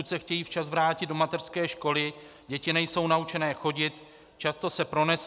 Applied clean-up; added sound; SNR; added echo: none; none; none; none.